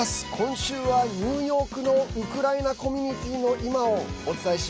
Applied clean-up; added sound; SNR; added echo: none; none; none; none.